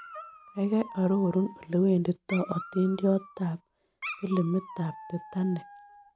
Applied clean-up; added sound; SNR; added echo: none; Dog; 15 dB; none.